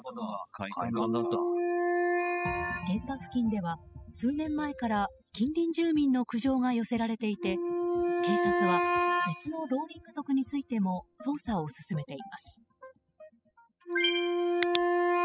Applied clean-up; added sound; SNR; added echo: classical method spectral subtraction.